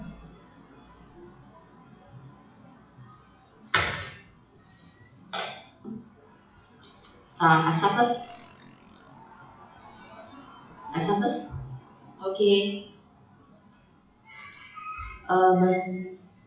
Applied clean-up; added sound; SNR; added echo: classical method WPE with log-MMSE.